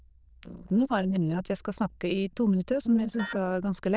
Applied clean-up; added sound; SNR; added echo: neural diffusion model UNIVERSE++.